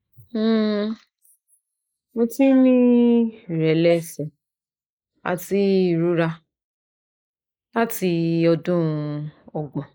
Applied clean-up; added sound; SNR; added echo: neural mask model Resemble Enhance denoiser.